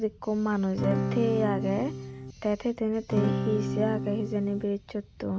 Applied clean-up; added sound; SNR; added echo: none; Acoustic guitar / Strum; 1 dB; none.